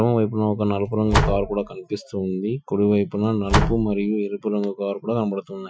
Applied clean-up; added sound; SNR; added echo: classical method Wiener filter.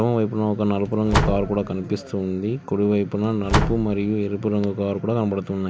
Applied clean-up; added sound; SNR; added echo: none; Slam; 5 dB; none.